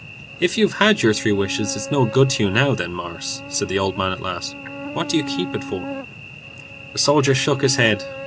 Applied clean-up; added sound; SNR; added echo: none; Cricket / Buzz; 12 dB; none.